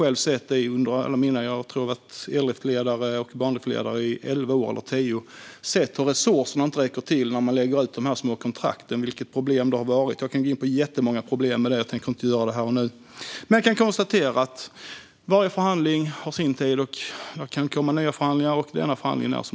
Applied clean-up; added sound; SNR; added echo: none; none; none; none.